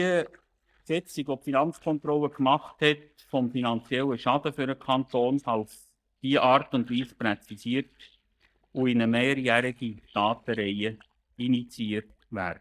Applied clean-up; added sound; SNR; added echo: neural mask model DeepFilterNet 3.